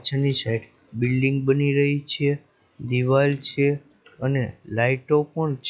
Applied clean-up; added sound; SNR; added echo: classical method log-MMSE.